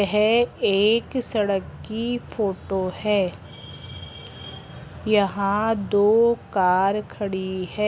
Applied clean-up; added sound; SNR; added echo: none; none; none; none.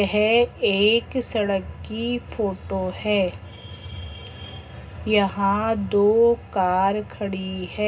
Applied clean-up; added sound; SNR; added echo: none; none; none; reverberation time 0.2 s.